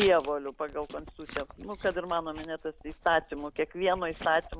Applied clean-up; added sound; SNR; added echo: none; Chewing, mastication; 14 dB; none.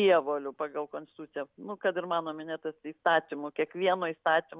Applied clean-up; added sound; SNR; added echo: none; none; none; none.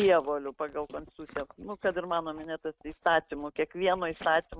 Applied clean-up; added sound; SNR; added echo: neural mask model RNNoise.